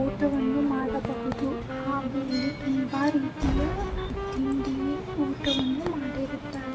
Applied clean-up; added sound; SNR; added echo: none; Cheering / Fireworks + Wind instrument, woodwind instrument; 5 dB; none.